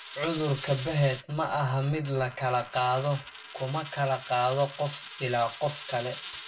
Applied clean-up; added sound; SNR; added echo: none; Coin (dropping); 15 dB; reverberation time 0.1 s.